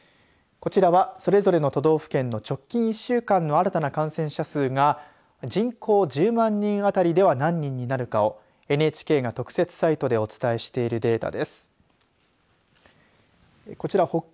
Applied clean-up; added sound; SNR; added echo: none; none; none; none.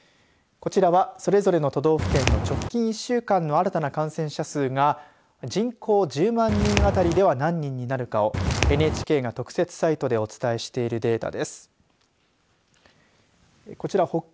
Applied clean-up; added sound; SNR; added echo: none; Walk, footsteps; -1 dB; none.